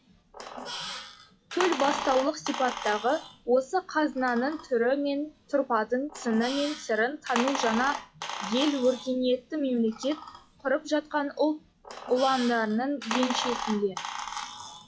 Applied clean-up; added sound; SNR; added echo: classical method log-MMSE.